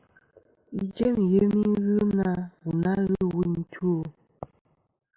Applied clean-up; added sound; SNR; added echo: none; none; none; none.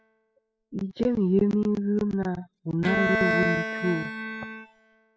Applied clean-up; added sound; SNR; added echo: classical method spectral subtraction.